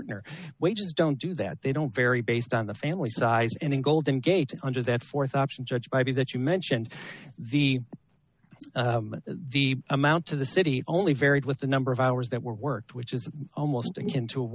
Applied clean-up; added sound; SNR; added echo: none; none; none; none.